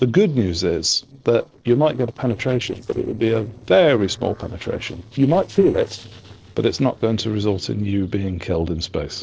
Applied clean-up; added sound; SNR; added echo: neural separator model SepFormer DNS4.